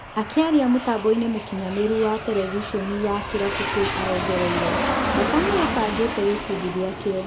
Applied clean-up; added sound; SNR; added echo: none; Aircraft; 4 dB; none.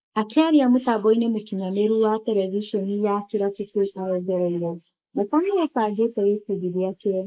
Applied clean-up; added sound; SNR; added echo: neural mask model Resemble Enhance denoiser.